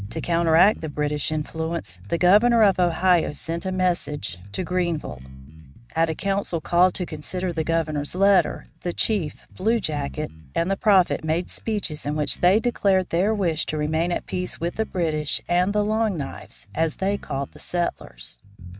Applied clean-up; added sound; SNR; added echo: neural mask model RNNoise.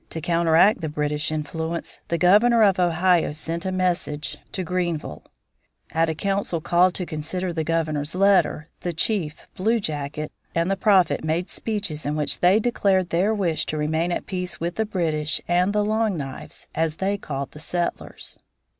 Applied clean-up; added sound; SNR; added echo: none; none; none; none.